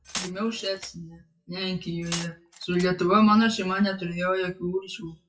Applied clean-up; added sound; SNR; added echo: classical method WPE with log-MMSE.